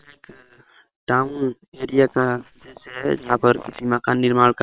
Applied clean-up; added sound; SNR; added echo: neural separator model SepFormer WHAM!.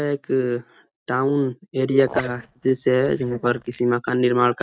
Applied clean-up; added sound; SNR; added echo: neural mask model DeepFilterNet 3.